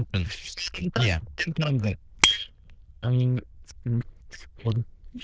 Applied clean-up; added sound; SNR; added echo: neural diffusion model UNIVERSE++.